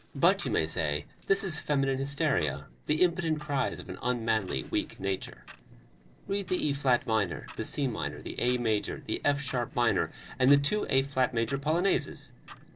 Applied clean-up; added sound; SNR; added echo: neural separator model SepFormer DNS4.